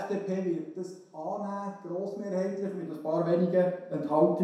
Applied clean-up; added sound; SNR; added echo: none; none; none; reverberation time 0.7 s.